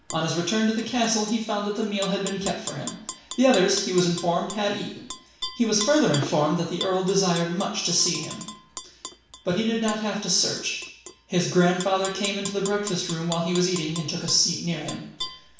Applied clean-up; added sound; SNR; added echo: none; Tap / Glass; 14 dB; reverberation time 0.7 s.